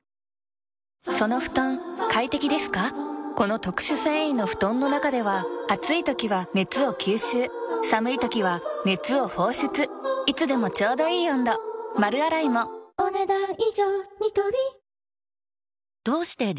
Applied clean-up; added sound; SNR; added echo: none; none; none; none.